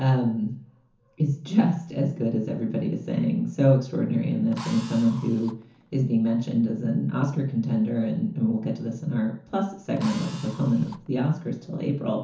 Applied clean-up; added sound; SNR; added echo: none; Drill; 19 dB; reverberation time 0.9 s.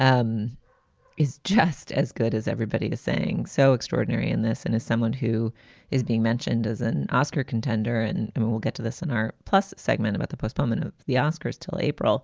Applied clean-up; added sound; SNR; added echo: none; none; none; none.